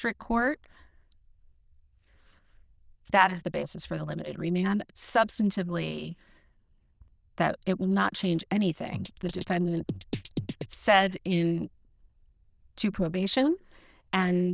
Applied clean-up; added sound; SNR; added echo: neural diffusion model UNIVERSE++.